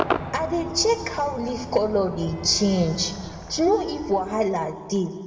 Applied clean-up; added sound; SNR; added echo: none; Crowd / Cheering / Fireworks; 9 dB; reverberation time 1.5 s.